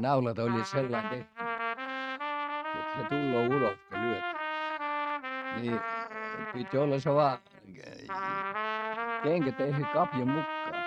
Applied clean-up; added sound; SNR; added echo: neural mask model RNNoise.